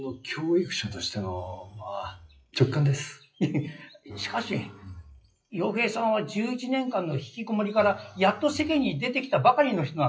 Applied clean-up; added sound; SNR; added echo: classical method WPE with log-MMSE.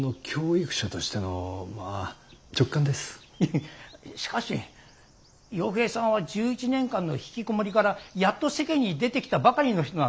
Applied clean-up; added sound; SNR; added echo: none; none; none; none.